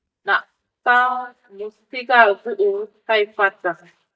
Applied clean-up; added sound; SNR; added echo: neural mask model DeepFilterNet 3.